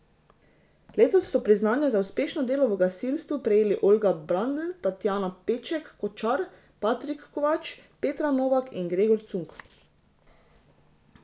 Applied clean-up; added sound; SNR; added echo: none; none; none; none.